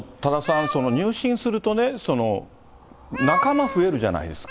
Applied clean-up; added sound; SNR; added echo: none; Meow; 9 dB; none.